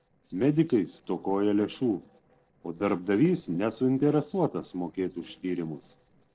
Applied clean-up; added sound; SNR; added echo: neural separator model SepFormer DNS4.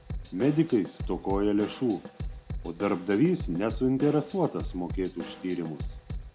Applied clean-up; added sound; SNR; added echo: none; Drum / Drum kit; 10 dB; none.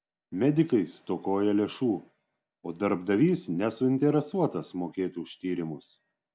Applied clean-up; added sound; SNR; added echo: none; none; none; none.